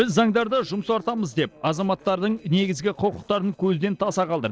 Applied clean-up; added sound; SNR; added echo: neural separator model SepFormer DNS4.